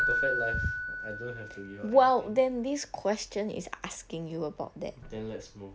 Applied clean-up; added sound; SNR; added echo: none; Keyboard (musical); 6 dB; none.